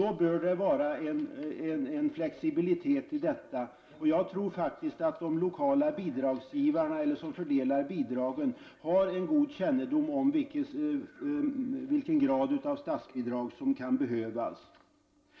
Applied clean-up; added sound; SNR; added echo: none; none; none; reverberation time 0.2 s.